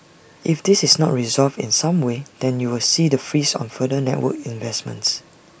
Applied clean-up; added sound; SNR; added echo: none; none; none; none.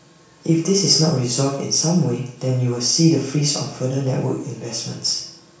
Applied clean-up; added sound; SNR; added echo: none; none; none; reverberation time 0.6 s.